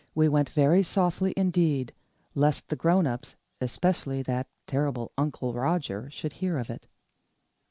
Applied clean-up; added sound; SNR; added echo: none; none; none; none.